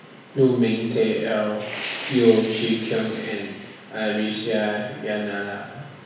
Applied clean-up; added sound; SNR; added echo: none; Fire; 12 dB; reverberation time 1.1 s.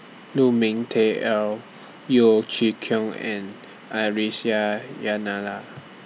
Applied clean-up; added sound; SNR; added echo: none; none; none; none.